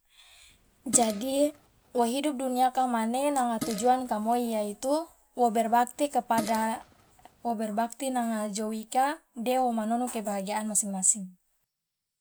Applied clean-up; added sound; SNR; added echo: none; Fart; 14 dB; none.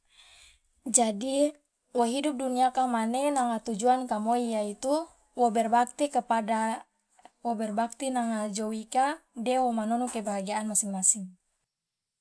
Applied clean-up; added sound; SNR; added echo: none; none; none; none.